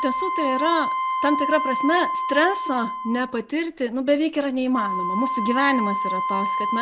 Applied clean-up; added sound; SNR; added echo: none; Wind instrument, woodwind instrument; 2 dB; none.